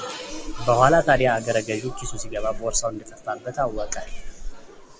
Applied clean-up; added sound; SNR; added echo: none; Meow; 8 dB; none.